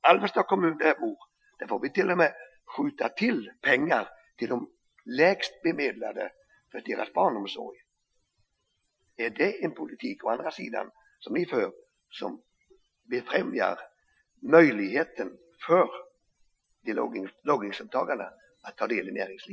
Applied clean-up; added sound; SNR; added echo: classical method Wiener filter.